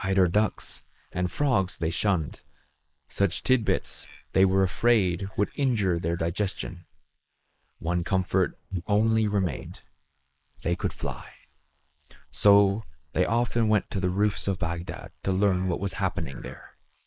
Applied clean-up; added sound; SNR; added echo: neural mask model Resemble Enhance denoiser.